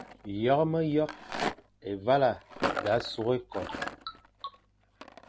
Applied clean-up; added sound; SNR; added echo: none; Rattle; 8 dB; none.